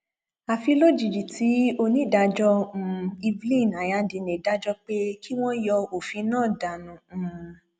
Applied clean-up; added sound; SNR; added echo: none; none; none; none.